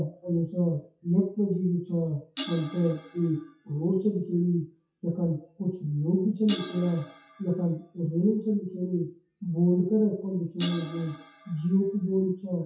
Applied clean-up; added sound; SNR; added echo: classical method WPE with log-MMSE.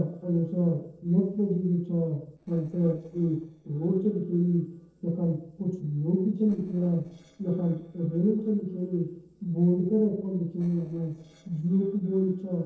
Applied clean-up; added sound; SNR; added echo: neural separator model SepFormer DNS4.